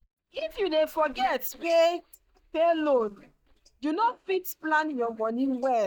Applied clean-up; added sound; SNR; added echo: neural mask model DeepFilterNet 3.